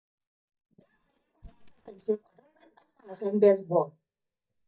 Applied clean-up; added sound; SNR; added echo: neural mask model DeepFilterNet 3.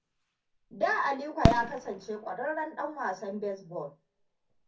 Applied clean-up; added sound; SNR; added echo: none; Fireworks; 2 dB; reverberation time 0.3 s.